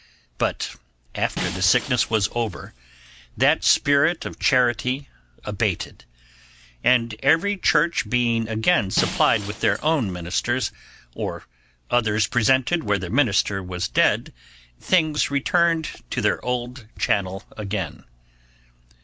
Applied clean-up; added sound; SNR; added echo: none; Shatter; 13 dB; none.